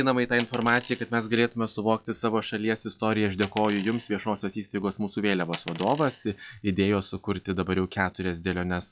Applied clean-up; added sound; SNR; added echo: classical method log-MMSE.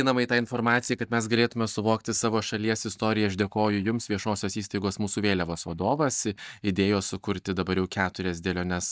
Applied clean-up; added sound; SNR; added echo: neural mask model DeepFilterNet 3.